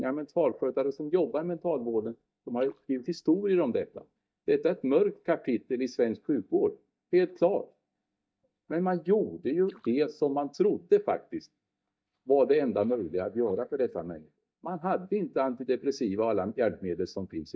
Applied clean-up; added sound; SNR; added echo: neural mask model DeepFilterNet 3.